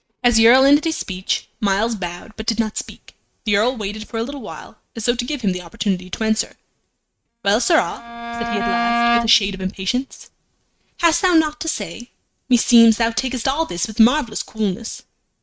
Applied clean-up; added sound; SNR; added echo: neural mask model RNNoise.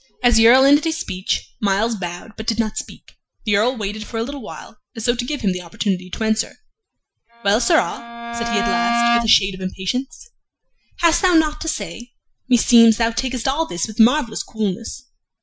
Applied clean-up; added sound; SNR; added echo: classical method Wiener filter.